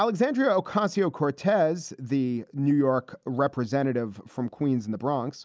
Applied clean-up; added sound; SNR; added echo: none; none; none; none.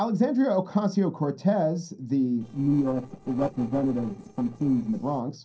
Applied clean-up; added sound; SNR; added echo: neural separator model SepFormer DNS4.